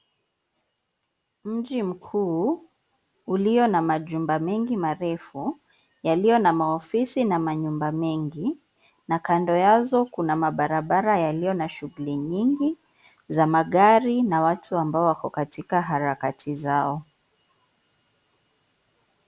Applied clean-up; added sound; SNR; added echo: none; none; none; none.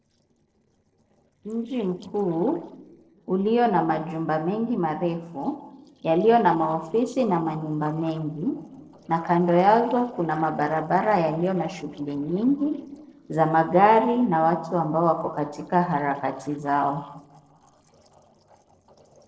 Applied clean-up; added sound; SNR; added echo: neural separator model SepFormer DNS4.